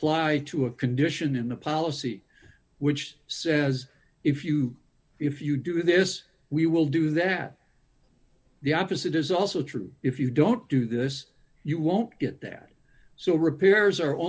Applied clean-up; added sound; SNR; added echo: none; none; none; none.